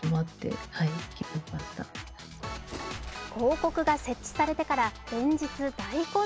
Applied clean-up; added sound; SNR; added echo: none; Bird; 16 dB; none.